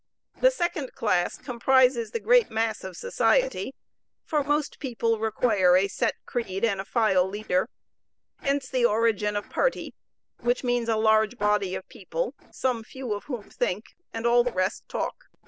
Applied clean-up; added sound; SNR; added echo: neural separator model SepFormer DNS4.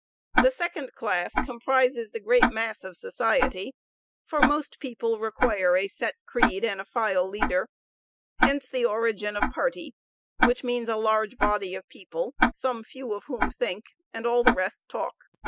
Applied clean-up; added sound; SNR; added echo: classical method Wiener filter.